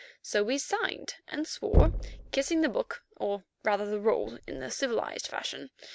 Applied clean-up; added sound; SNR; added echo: none; Knock / Wood; -1 dB; none.